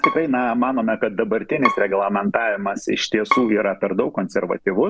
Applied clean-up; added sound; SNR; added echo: none; Bowed string instrument; 8 dB; none.